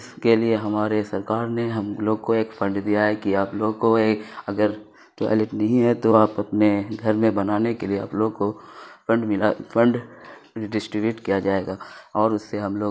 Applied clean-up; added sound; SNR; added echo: none; none; none; none.